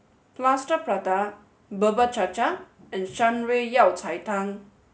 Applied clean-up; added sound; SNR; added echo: none; none; none; none.